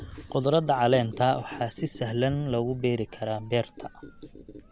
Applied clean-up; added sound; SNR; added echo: none; Squeak; 18 dB; none.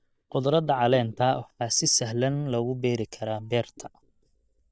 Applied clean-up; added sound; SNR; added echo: neural mask model DeepFilterNet 3.